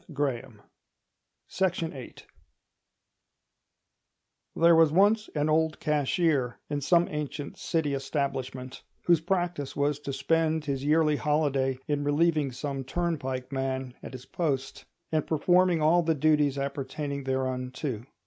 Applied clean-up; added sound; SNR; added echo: none; none; none; none.